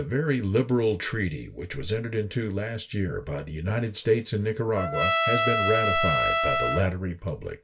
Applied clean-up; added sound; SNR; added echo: none; Trumpet; 0 dB; reverberation time 0.2 s.